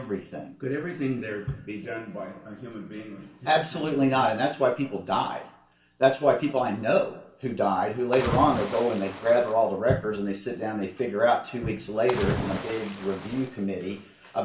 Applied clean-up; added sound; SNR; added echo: none; Splash, splatter; 7 dB; reverberation time 0.3 s.